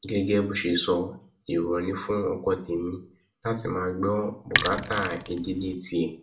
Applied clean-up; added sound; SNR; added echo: none; Sink (filling or washing); 2 dB; reverberation time 0.4 s.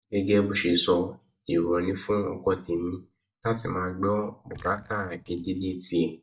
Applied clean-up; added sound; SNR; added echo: neural mask model DeepFilterNet 3.